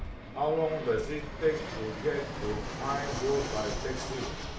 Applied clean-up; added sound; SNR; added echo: none; Fixed-wing aircraft, airplane; 5 dB; reverberation time 0.4 s.